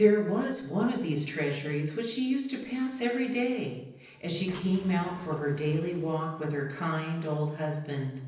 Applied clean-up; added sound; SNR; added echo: neural separator model SepFormer DNS4.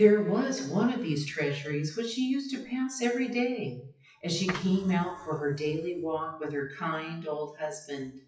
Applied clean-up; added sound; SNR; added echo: classical method WPE with log-MMSE.